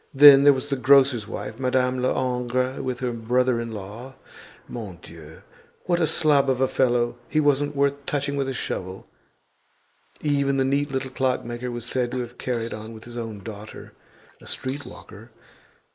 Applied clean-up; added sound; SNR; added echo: neural mask model Resemble Enhance denoiser.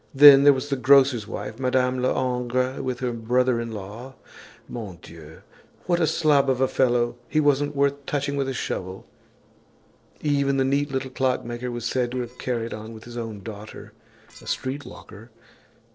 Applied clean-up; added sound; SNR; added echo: neural separator model SepFormer DNS4.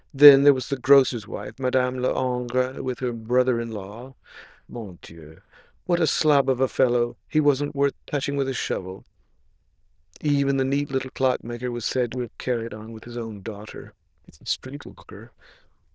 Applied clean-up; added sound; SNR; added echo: neural diffusion model UNIVERSE++.